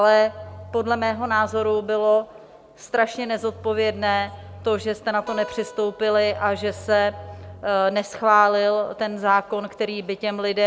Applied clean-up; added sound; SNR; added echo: none; Acoustic guitar + Bowed string instrument; 18 dB; none.